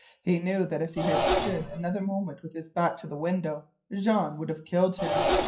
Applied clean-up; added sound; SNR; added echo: classical method WPE with log-MMSE.